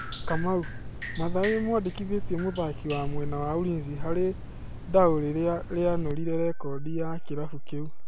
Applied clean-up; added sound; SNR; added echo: none; Drip; 1 dB; none.